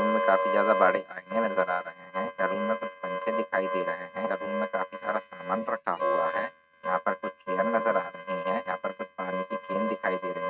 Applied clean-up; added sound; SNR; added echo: neural mask model RNNoise.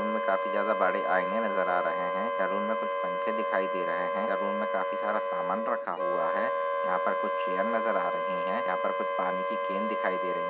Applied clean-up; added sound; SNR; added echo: none; Wind instrument, woodwind instrument; -3 dB; none.